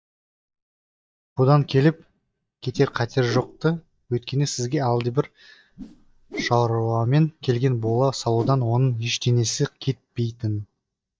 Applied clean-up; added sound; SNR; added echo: neural mask model DeepFilterNet 3.